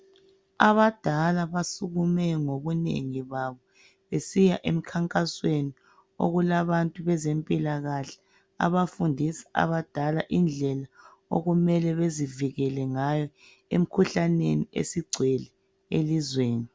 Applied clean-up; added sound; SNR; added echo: none; none; none; none.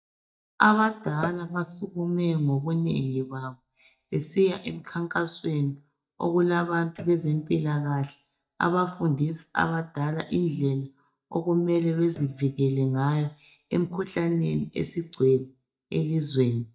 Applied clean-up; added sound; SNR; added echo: neural mask model DeepFilterNet 3.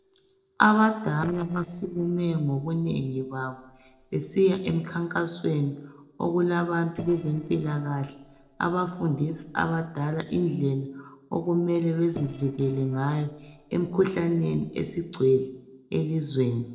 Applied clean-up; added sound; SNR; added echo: neural separator model SepFormer DNS4.